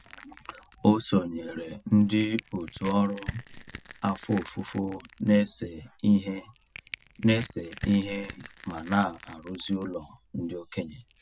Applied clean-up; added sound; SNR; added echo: none; Crushing; 16 dB; none.